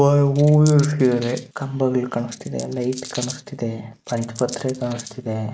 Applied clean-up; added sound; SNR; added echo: neural mask model RNNoise.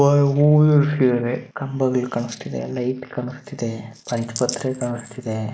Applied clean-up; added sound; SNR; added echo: neural mask model Resemble Enhance denoiser.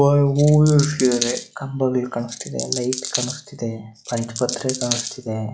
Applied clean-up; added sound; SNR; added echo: classical method log-MMSE.